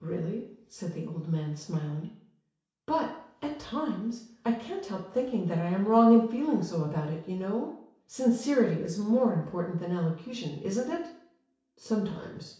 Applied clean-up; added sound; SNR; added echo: none; none; none; reverberation time 0.6 s.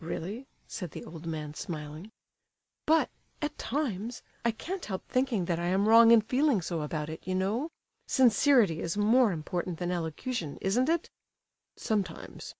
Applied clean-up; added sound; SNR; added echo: none; none; none; none.